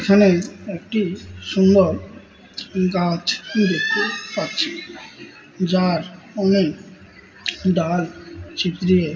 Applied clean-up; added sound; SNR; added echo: none; none; none; reverberation time 1.3 s.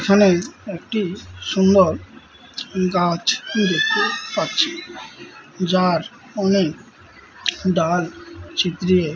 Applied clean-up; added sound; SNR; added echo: none; none; none; none.